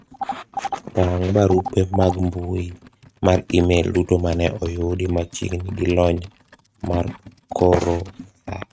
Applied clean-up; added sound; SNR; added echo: neural mask model RNNoise.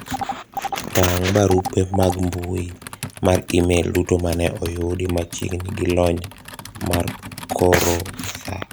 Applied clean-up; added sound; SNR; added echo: none; Computer keyboard + Telephone; 11 dB; none.